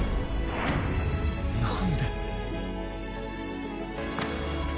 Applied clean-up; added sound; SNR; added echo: none; none; none; none.